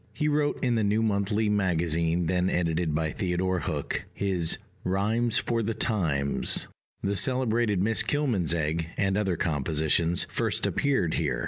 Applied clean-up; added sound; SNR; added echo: none; none; none; none.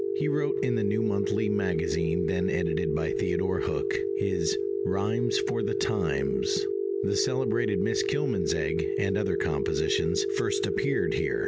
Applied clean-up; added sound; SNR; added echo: none; Telephone; -2 dB; none.